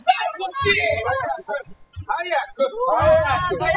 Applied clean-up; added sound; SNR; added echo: classical method spectral subtraction.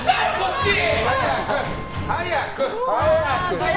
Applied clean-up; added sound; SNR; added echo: none; Wind instrument, woodwind instrument; 19 dB; none.